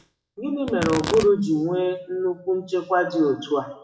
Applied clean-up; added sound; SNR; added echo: classical method WPE with log-MMSE.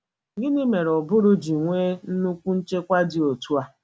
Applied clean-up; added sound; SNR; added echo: none; none; none; none.